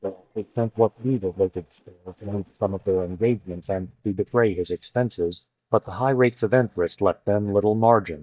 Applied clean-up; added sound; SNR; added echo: neural mask model DeepFilterNet 3.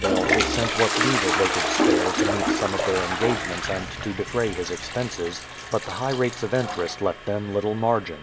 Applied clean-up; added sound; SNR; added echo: none; Toilet flush; 0 dB; none.